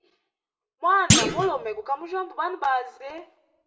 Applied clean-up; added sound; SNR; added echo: none; Thump, thud; -3 dB; reverberation time 0.4 s.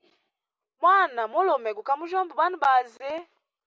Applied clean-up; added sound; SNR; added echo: none; none; none; none.